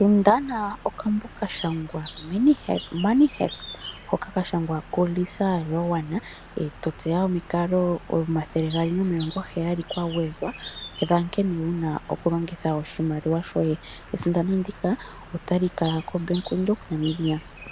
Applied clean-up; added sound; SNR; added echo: none; Bird; 17 dB; none.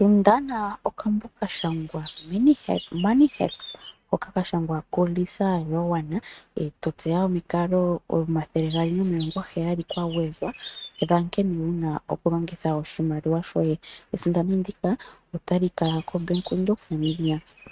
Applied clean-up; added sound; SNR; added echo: neural mask model RNNoise.